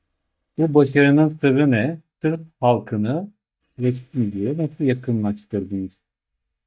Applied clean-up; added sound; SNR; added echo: neural mask model DeepFilterNet 3.